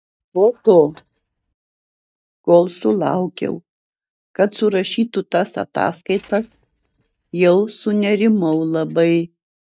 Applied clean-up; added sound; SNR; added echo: neural mask model DeepFilterNet 3.